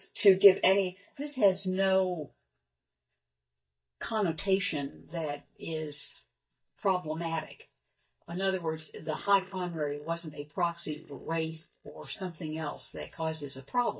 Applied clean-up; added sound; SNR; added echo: neural mask model DeepFilterNet 3.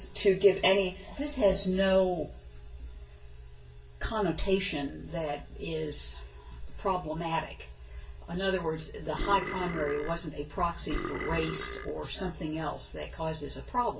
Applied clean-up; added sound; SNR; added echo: none; Burping, eructation; 7 dB; reverberation time 0.2 s.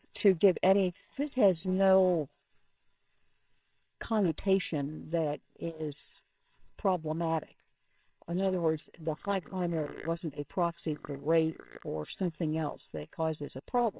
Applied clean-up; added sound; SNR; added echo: neural separator model SepFormer WHAMR!.